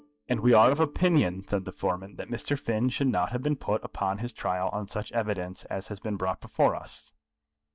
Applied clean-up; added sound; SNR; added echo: neural mask model DeepFilterNet 3.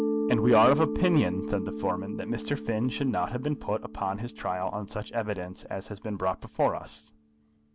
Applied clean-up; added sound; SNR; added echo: none; Mallet percussion; 7 dB; none.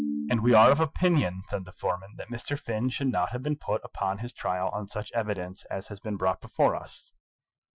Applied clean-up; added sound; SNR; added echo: classical method Wiener filter.